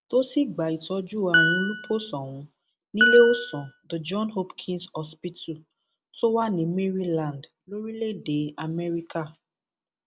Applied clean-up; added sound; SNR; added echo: none; Piano; -1 dB; none.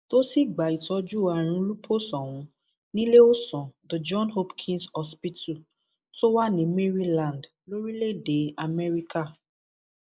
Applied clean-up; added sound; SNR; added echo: neural mask model Resemble Enhance denoiser.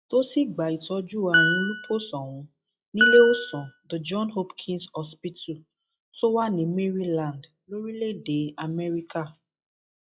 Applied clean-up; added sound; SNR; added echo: classical method log-MMSE.